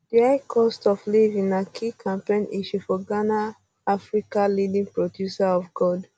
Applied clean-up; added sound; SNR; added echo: none; none; none; none.